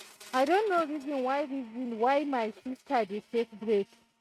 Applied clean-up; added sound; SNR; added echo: neural mask model RNNoise.